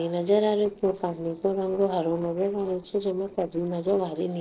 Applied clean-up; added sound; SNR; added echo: neural separator model SepFormer DNS4.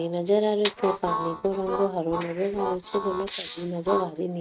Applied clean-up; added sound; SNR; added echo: neural mask model RNNoise.